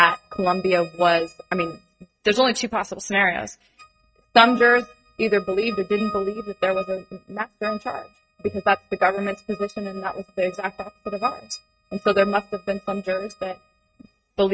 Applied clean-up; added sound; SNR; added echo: neural mask model RNNoise.